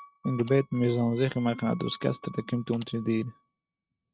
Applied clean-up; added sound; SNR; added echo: neural mask model RNNoise.